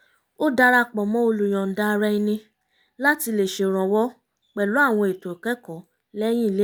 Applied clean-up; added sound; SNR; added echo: none; none; none; none.